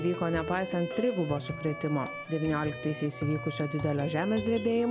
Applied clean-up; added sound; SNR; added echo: none; Bowed string instrument; 11 dB; none.